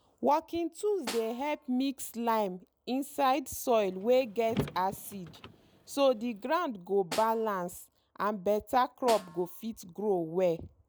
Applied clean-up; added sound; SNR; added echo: none; Snare drum + Car; 14 dB; none.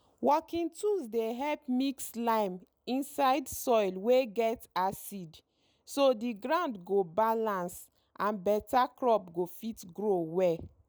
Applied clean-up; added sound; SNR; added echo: none; none; none; none.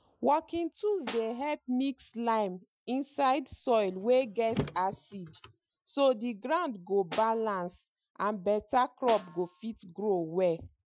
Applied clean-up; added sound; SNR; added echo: classical method Wiener filter.